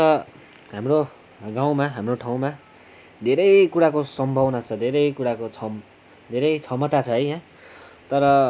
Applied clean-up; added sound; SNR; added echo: none; none; none; none.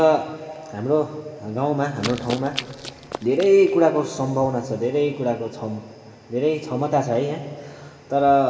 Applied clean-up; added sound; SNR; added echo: none; Run; 13 dB; reverberation time 2.7 s.